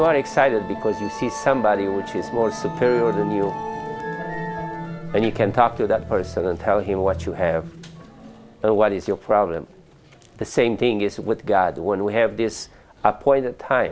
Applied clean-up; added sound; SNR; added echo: none; Musical instrument; 11 dB; none.